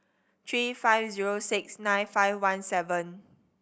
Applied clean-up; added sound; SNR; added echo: none; none; none; none.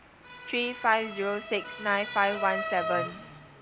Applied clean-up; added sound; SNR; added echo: none; Motor vehicle (road) / Siren; 7 dB; none.